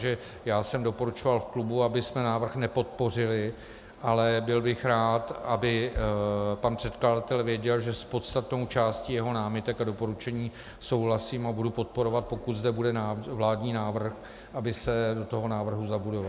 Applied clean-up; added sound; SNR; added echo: none; none; none; none.